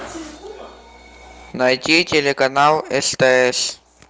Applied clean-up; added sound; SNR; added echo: none; none; none; none.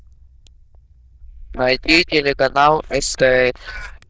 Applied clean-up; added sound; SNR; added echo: neural diffusion model UNIVERSE++.